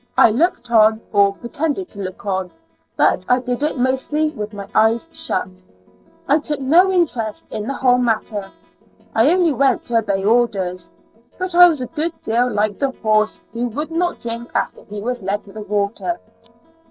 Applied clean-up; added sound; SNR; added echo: neural separator model SepFormer DNS4.